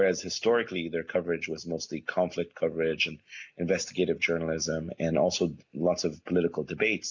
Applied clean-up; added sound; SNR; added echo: none; none; none; none.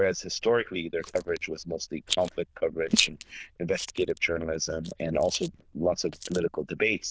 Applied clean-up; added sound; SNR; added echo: neural diffusion model UNIVERSE++.